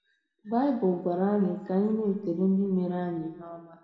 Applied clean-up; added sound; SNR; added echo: none; none; none; reverberation time 1.1 s.